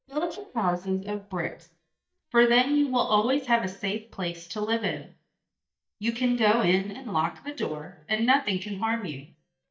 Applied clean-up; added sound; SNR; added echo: neural mask model DeepFilterNet 3.